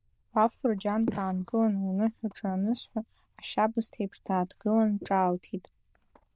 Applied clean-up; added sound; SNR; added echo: neural diffusion model UNIVERSE++.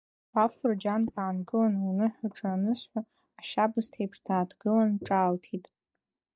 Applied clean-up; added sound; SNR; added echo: neural mask model DeepFilterNet 3.